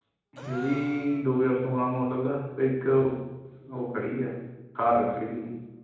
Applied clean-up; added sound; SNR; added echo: none; Gasp; 17 dB; reverberation time 1.0 s.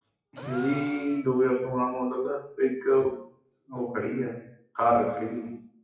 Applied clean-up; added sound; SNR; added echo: classical method WPE with log-MMSE.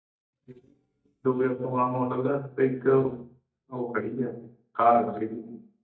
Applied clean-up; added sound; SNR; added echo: neural mask model DeepFilterNet 3.